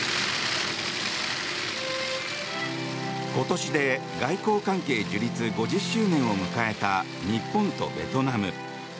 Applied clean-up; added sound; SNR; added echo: none; none; none; none.